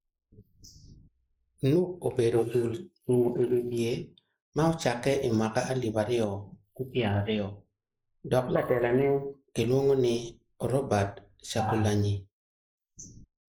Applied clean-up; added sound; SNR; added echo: neural mask model Resemble Enhance denoiser.